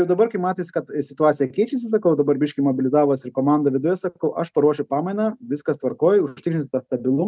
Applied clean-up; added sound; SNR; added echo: none; none; none; none.